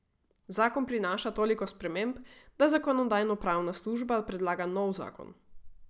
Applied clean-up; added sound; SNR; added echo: none; none; none; none.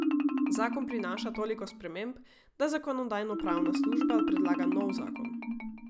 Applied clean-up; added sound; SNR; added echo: none; Marimba, xylophone; -4 dB; none.